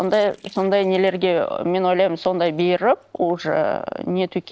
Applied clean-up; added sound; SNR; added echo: neural separator model SepFormer DNS4.